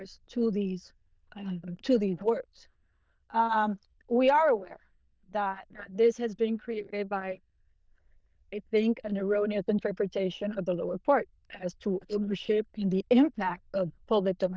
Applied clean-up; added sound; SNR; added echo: neural diffusion model UNIVERSE++.